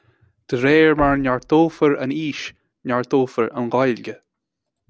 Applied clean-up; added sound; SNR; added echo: none; Knock; 20 dB; none.